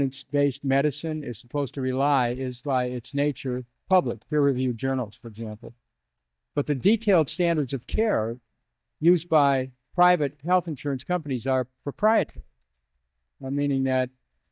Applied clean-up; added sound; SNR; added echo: neural mask model DeepFilterNet 3.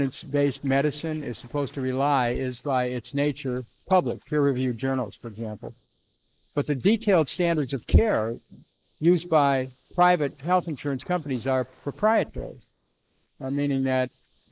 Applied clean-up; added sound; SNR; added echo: neural mask model Resemble Enhance denoiser.